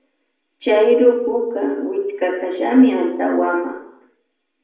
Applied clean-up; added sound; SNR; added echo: none; none; none; reverberation time 0.7 s.